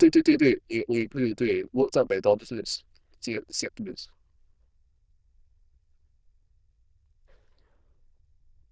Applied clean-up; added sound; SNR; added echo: neural diffusion model UNIVERSE++.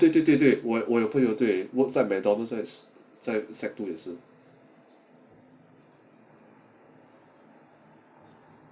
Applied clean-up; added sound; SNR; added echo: none; none; none; none.